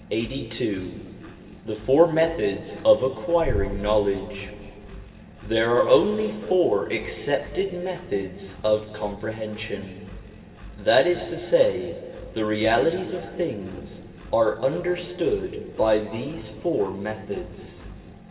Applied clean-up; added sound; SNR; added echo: none; Engine; 19 dB; reverberation time 2.5 s.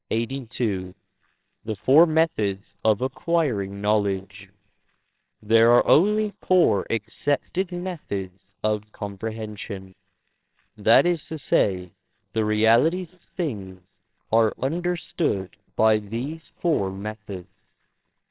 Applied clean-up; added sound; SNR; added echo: neural separator model SepFormer WHAMR!.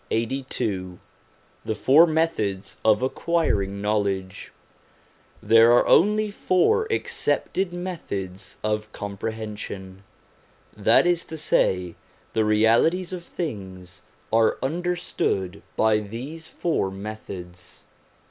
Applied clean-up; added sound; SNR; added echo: none; none; none; none.